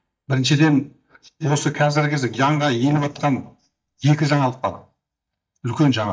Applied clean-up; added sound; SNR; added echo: neural mask model DeepFilterNet 3.